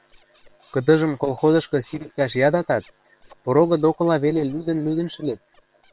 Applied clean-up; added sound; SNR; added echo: neural separator model SepFormer WHAM!.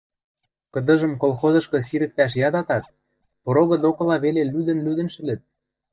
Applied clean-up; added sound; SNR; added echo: neural mask model DeepFilterNet 3.